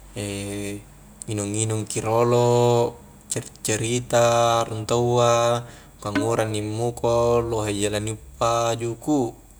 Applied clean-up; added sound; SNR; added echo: none; Percussion; 7 dB; none.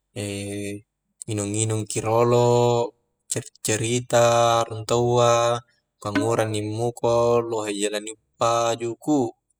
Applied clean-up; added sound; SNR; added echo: classical method spectral subtraction.